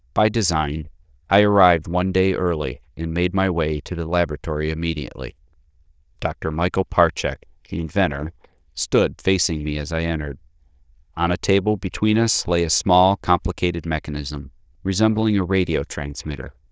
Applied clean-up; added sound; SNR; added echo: neural diffusion model UNIVERSE++.